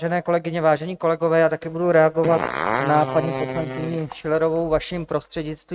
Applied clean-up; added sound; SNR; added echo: neural mask model RNNoise.